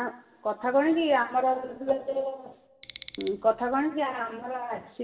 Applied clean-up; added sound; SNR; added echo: none; Alarm; 18 dB; reverberation time 2.9 s.